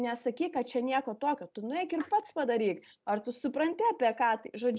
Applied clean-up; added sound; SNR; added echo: none; none; none; none.